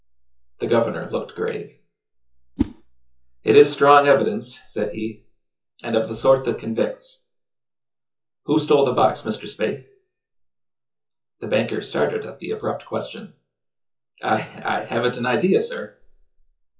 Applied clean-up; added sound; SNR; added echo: classical method WPE with log-MMSE.